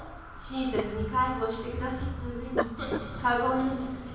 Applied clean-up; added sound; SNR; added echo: none; Dog; 7 dB; reverberation time 1.0 s.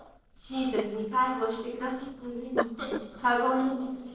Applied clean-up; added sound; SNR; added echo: neural separator model SepFormer DNS4.